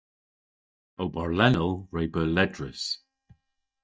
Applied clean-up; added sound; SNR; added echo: neural mask model DeepFilterNet 3.